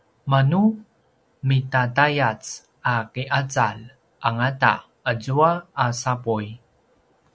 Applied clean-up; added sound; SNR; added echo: none; none; none; none.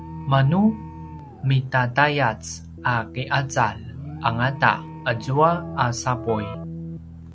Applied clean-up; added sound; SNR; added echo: none; Keyboard (musical) + Alarm; 13 dB; none.